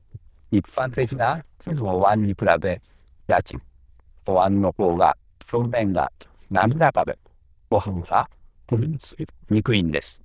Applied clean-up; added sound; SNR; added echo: neural diffusion model UNIVERSE++.